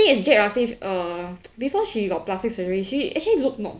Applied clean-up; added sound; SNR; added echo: none; none; none; none.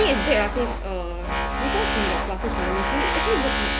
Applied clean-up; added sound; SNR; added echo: none; Tools; -3 dB; none.